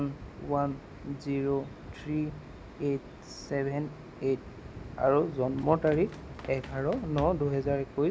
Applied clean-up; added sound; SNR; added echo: none; Run; 15 dB; none.